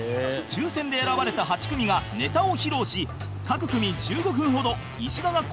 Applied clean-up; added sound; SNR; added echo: none; Water; 20 dB; none.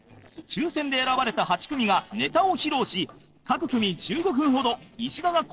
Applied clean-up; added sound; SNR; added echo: neural separator model SepFormer DNS4.